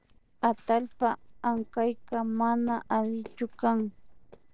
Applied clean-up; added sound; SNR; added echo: neural separator model SepFormer DNS4.